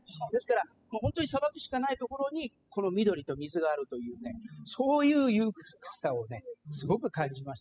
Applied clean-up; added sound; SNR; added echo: classical method spectral subtraction.